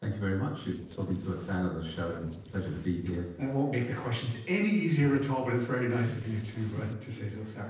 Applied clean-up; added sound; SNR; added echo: neural separator model SepFormer DNS4.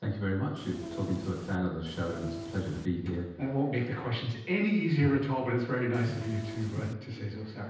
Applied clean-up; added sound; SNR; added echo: none; Train; 11 dB; reverberation time 0.9 s.